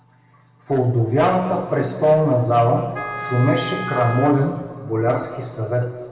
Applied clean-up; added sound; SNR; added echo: none; Wind instrument, woodwind instrument; 11 dB; reverberation time 2.0 s.